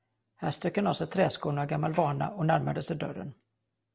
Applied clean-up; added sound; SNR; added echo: none; none; none; none.